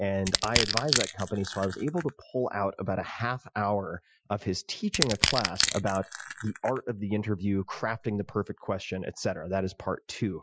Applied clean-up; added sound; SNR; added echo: classical method Wiener filter.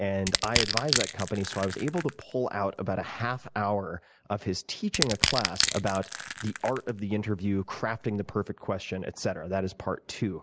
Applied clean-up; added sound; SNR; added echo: none; Crushing; 2 dB; none.